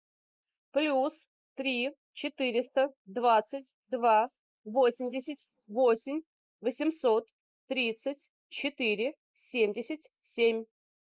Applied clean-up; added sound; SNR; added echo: neural mask model Resemble Enhance denoiser.